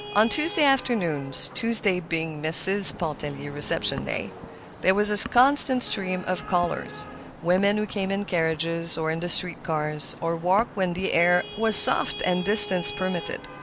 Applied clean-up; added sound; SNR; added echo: none; Traffic noise, roadway noise / Vehicle horn, car horn, honking; 14 dB; none.